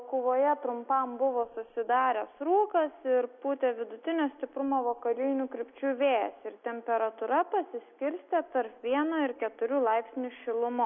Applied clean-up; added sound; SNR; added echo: neural mask model Resemble Enhance denoiser.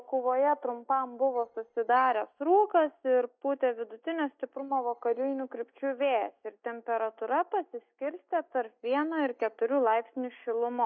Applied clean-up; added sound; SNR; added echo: neural mask model DeepFilterNet 3.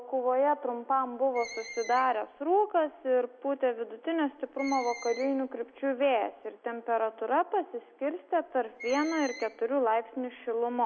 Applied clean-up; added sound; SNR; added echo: none; Screech; 17 dB; none.